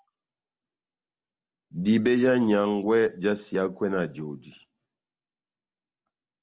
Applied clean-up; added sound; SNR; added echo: none; none; none; none.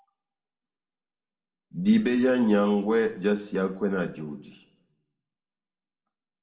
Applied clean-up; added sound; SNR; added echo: none; none; none; reverberation time 0.6 s.